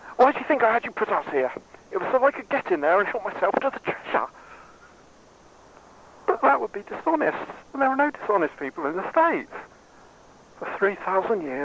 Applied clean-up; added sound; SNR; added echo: none; none; none; none.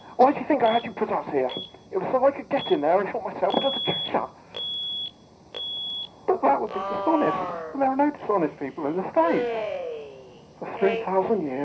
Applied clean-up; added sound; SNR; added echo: none; Alarm; 9 dB; reverberation time 0.4 s.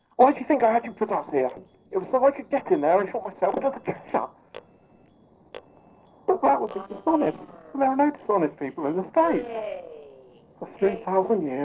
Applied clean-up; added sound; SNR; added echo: neural separator model SepFormer DNS4.